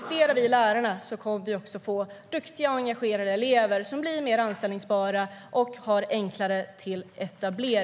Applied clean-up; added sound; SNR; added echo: none; none; none; none.